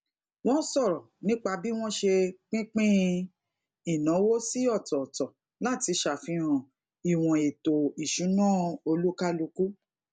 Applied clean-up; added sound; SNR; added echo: none; none; none; none.